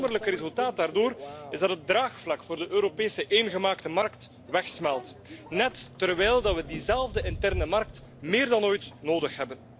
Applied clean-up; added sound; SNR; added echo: none; Microwave oven + Raindrop; 13 dB; none.